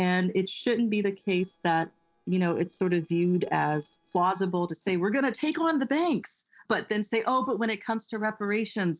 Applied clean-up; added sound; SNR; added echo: neural separator model SepFormer DNS4.